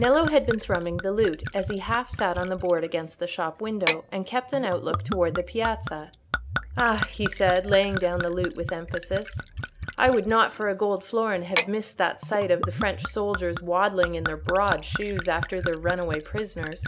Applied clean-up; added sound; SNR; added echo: none; Gurgling / Chink, clink / Liquid; 6 dB; none.